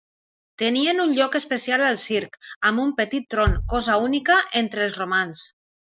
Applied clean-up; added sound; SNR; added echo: none; Bass drum; 7 dB; none.